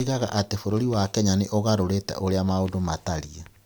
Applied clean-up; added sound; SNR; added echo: none; none; none; none.